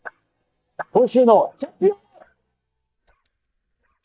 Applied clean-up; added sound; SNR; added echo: neural mask model DeepFilterNet 3.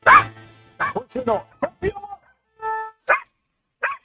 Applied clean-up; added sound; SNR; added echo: neural mask model RNNoise.